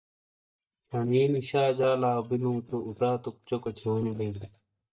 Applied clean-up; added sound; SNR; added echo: neural mask model DeepFilterNet 3.